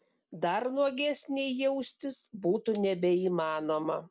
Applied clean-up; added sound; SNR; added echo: none; none; none; none.